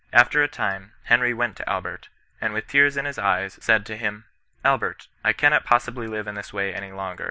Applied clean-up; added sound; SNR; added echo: none; none; none; none.